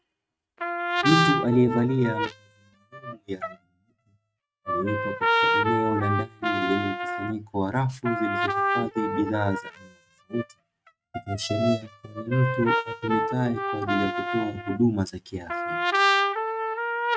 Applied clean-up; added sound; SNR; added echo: neural mask model RNNoise.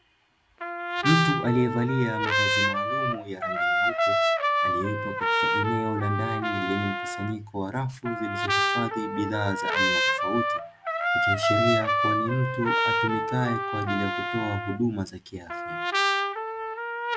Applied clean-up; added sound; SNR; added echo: none; Trumpet; -3 dB; none.